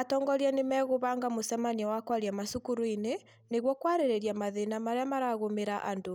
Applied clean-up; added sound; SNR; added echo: none; none; none; none.